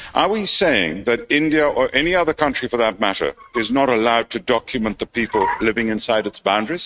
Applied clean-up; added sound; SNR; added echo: neural mask model RNNoise.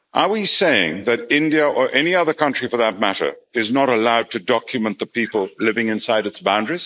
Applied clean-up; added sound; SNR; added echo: neural mask model Resemble Enhance denoiser.